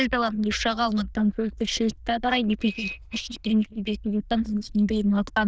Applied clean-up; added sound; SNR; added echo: neural diffusion model UNIVERSE++.